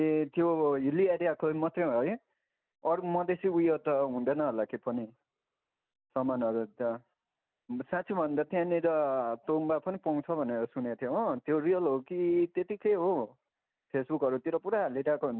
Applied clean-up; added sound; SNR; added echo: none; none; none; none.